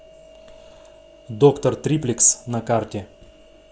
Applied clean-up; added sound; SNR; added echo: none; none; none; none.